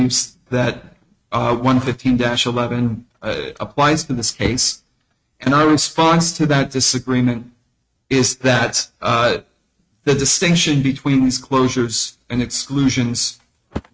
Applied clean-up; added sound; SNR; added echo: neural mask model RNNoise.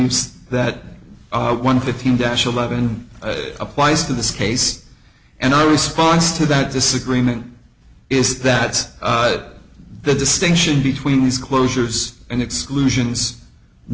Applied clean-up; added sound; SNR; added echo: none; none; none; none.